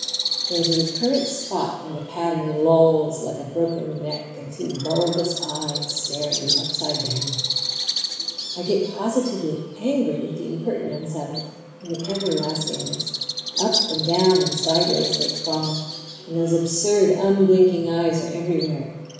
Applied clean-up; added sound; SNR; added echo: none; Bird; 6 dB; reverberation time 1.0 s.